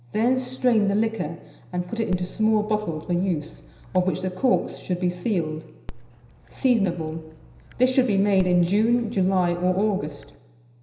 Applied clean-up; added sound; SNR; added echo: none; Dog; 18 dB; reverberation time 0.9 s.